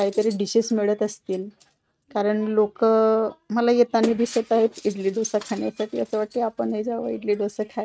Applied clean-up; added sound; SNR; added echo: neural mask model RNNoise.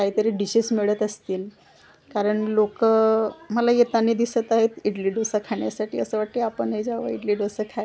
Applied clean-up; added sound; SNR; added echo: none; none; none; none.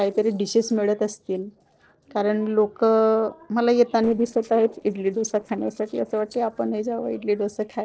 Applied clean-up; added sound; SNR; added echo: neural separator model SepFormer DNS4.